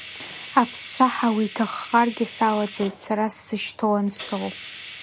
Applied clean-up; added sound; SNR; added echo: none; Hiss; 9 dB; none.